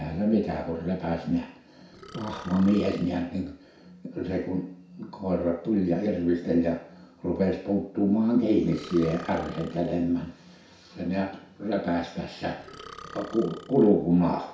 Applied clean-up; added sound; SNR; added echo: none; Burping, eructation; 19 dB; reverberation time 0.6 s.